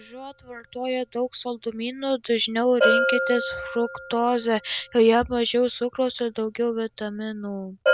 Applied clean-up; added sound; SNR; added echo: none; Bell; 5 dB; none.